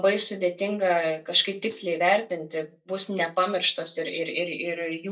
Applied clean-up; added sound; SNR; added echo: neural mask model DeepFilterNet 3.